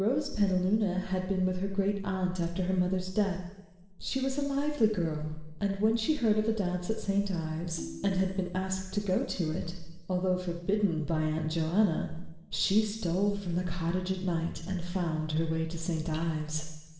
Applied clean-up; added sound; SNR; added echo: neural separator model SepFormer DNS4.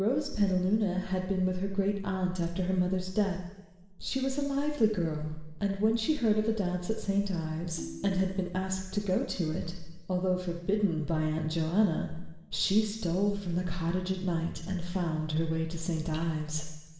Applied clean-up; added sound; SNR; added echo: none; Ringtone; 15 dB; reverberation time 1.3 s.